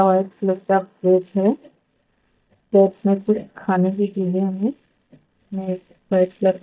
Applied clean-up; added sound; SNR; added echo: neural mask model DeepFilterNet 3.